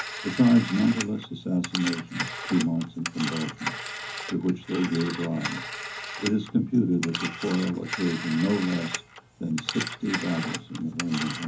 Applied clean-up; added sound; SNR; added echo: none; Telephone; 8 dB; reverberation time 0.3 s.